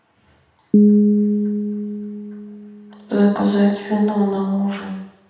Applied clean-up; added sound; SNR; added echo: none; Piano; -2 dB; reverberation time 0.8 s.